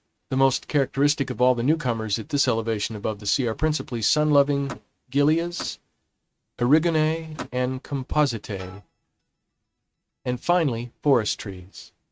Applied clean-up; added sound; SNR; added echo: neural mask model RNNoise.